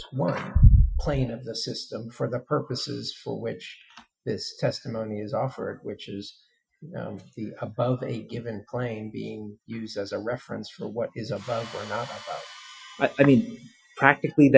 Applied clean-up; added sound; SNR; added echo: classical method Wiener filter.